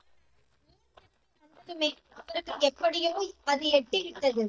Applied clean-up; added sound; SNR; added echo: neural mask model DeepFilterNet 3.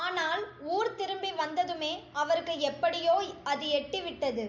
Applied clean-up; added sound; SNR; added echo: none; none; none; none.